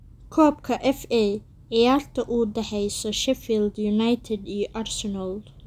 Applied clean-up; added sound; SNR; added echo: none; none; none; none.